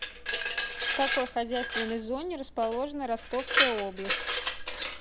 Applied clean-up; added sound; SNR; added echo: none; Glass; -3 dB; none.